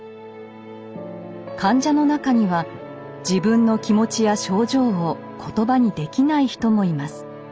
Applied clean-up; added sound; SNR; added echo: none; none; none; none.